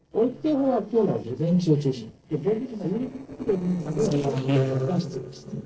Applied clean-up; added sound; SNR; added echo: neural separator model SepFormer DNS4.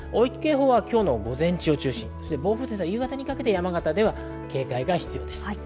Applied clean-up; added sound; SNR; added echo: none; none; none; none.